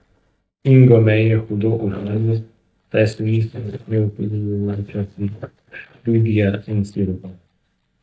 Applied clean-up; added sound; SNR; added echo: neural mask model DeepFilterNet 3.